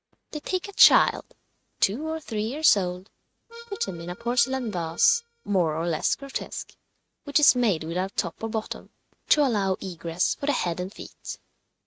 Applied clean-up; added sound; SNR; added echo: neural mask model RNNoise.